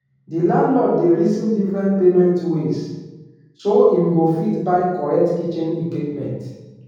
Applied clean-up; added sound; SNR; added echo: none; none; none; reverberation time 1.3 s.